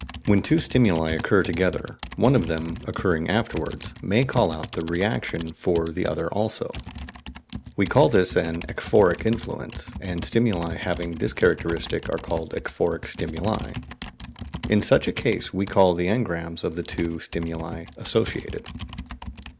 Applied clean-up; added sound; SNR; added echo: none; Computer keyboard; 13 dB; none.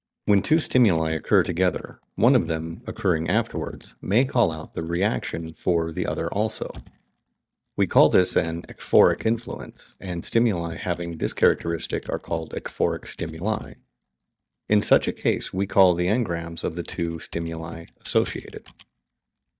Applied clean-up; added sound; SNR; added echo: neural mask model DeepFilterNet 3.